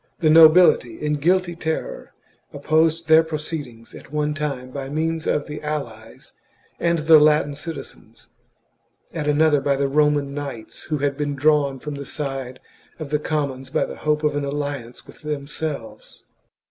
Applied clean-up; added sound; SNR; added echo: none; none; none; none.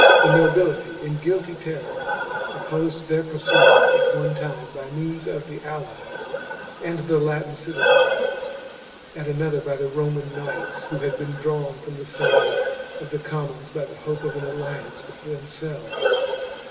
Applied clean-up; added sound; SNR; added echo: none; Breathing; -4 dB; reverberation time 1.4 s.